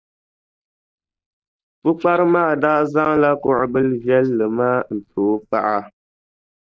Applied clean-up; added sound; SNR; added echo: neural mask model DeepFilterNet 3.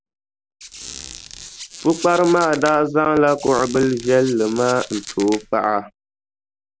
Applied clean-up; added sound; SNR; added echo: none; Squeak; 16 dB; none.